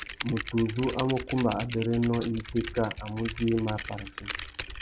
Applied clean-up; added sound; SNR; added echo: none; Typing; 6 dB; none.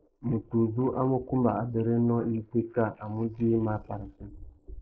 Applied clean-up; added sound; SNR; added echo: neural mask model Resemble Enhance denoiser.